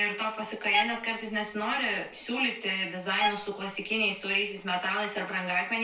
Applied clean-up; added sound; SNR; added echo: neural separator model SepFormer DNS4.